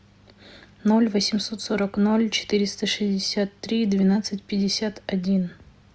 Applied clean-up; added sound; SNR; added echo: none; none; none; none.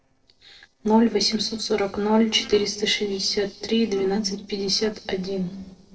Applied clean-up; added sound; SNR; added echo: neural separator model SepFormer DNS4.